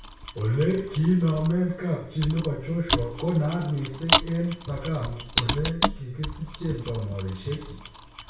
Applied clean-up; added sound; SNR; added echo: none; Mechanisms; 4 dB; reverberation time 0.6 s.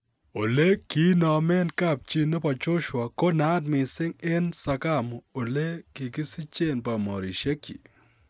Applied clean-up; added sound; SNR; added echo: none; none; none; none.